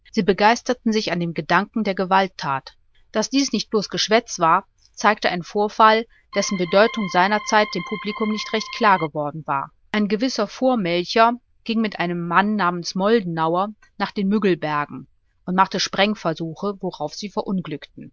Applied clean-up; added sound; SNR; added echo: neural diffusion model UNIVERSE++.